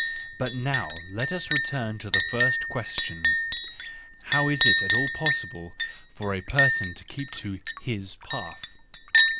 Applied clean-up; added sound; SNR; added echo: none; Chink, clink; -5 dB; none.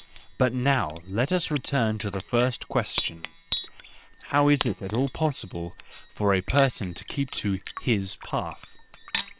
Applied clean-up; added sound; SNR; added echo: neural separator model SepFormer WHAM!.